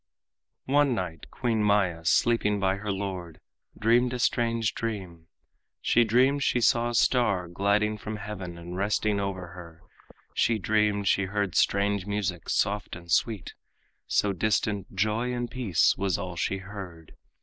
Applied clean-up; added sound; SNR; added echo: none; Bird; 19 dB; none.